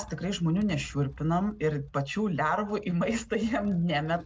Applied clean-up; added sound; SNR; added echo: none; Motorcycle; 20 dB; none.